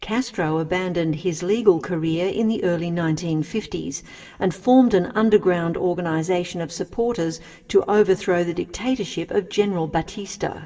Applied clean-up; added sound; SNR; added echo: none; none; none; reverberation time 0.7 s.